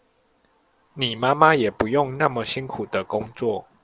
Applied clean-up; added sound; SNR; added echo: none; none; none; none.